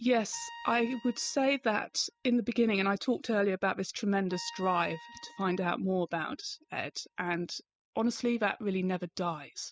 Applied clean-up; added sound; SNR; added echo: classical method spectral subtraction.